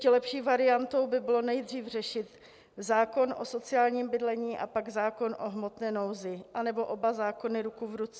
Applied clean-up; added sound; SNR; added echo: none; none; none; none.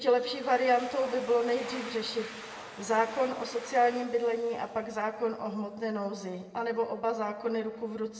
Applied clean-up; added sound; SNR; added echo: none; Domestic sounds, home sounds; 17 dB; reverberation time 1.4 s.